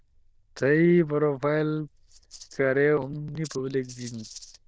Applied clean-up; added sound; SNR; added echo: neural diffusion model UNIVERSE++.